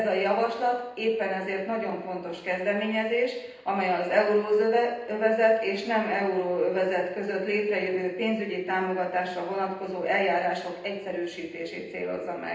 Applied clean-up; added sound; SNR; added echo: none; none; none; reverberation time 0.9 s.